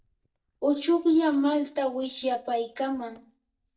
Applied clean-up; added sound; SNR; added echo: neural mask model DeepFilterNet 3.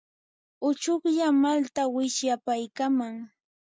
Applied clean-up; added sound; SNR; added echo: none; none; none; none.